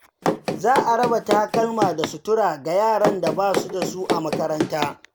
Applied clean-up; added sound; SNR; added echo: none; Run; 3 dB; none.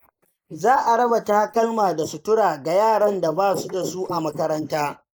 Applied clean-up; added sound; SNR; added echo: neural mask model Resemble Enhance denoiser.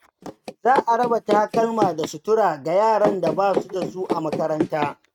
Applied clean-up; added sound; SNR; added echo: neural mask model RNNoise.